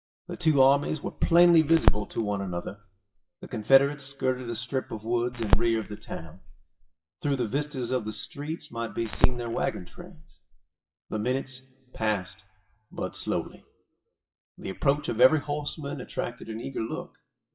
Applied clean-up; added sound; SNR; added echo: classical method WPE with log-MMSE.